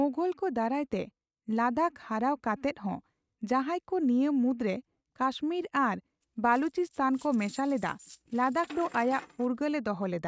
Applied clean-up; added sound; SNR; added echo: neural mask model RNNoise.